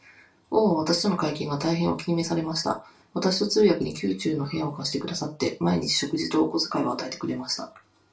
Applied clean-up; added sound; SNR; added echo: none; none; none; reverberation time 0.2 s.